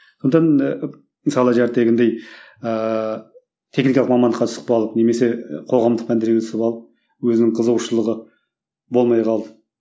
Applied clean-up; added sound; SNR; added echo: none; none; none; none.